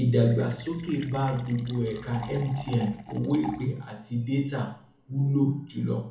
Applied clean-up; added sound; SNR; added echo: none; Fill (with liquid); 17 dB; reverberation time 0.7 s.